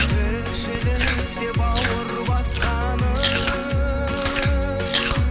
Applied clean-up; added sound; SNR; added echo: none; Chewing, mastication; 7 dB; none.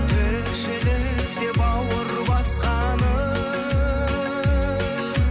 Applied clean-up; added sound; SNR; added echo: none; none; none; none.